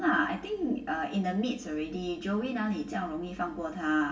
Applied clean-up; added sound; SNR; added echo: none; none; none; reverberation time 0.1 s.